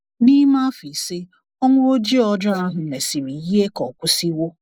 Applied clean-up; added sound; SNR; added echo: neural mask model Resemble Enhance denoiser.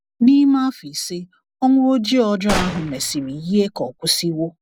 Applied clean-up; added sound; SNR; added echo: none; Gunshot, gunfire; 9 dB; none.